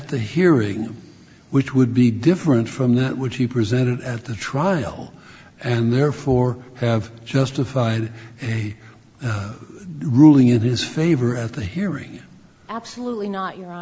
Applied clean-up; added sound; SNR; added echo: none; none; none; none.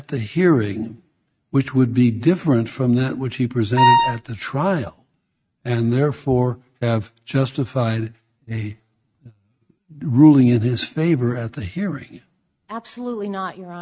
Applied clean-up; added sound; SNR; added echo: neural mask model RNNoise.